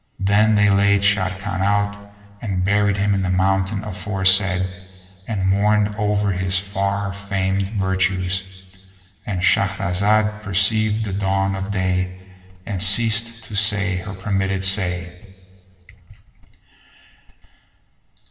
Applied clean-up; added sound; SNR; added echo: none; none; none; reverberation time 2.4 s.